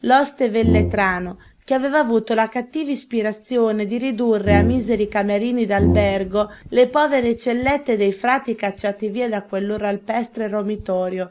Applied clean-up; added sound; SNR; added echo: none; Brass instrument; 2 dB; none.